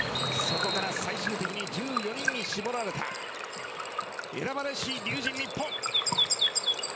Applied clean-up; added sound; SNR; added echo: none; Water / Bird; -2 dB; none.